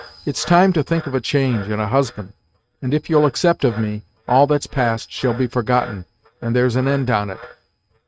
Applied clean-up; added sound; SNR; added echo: neural mask model RNNoise.